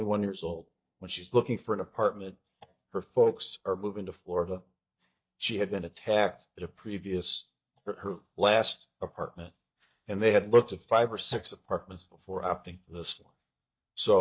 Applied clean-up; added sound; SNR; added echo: neural mask model DeepFilterNet 3.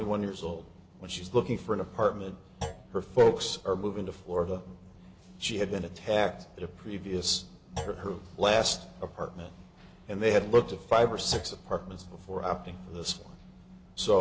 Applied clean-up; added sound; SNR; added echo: none; Thump, thud; 14 dB; none.